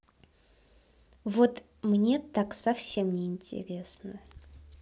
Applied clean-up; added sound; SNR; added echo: none; none; none; none.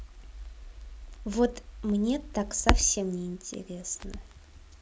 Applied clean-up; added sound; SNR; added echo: none; Crackle; 3 dB; none.